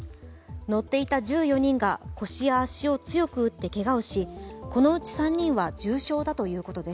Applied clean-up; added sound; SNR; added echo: none; none; none; none.